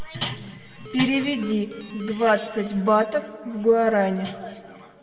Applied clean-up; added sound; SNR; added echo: none; Alarm; 17 dB; reverberation time 1.3 s.